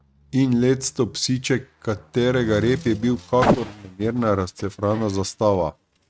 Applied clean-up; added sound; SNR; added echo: neural mask model RNNoise.